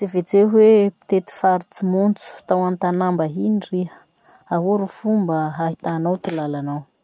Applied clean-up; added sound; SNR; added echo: none; none; none; none.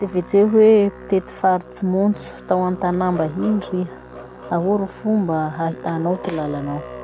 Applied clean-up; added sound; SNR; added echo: none; Musical instrument; 16 dB; none.